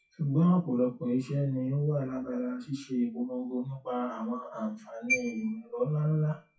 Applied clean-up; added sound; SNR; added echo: classical method WPE with log-MMSE.